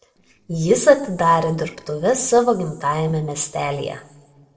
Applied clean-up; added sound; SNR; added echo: neural separator model SepFormer DNS4.